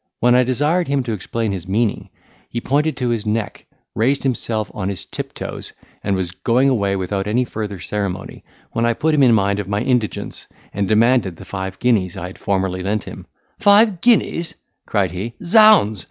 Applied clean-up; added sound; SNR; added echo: none; none; none; none.